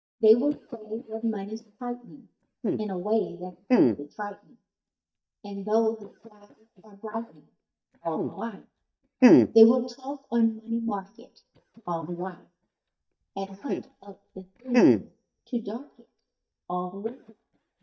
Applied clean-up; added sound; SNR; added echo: neural mask model DeepFilterNet 3.